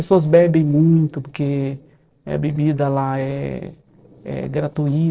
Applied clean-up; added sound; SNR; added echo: neural separator model SepFormer DNS4.